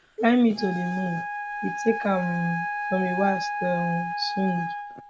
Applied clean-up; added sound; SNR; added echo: none; Wind instrument, woodwind instrument; 5 dB; none.